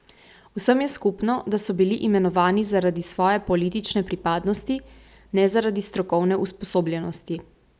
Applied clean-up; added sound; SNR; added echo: none; none; none; none.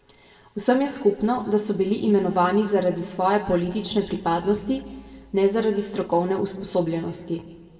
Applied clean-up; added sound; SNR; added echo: none; none; none; reverberation time 1.5 s.